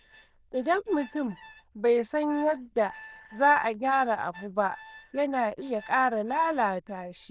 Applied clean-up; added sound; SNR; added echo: neural diffusion model UNIVERSE++.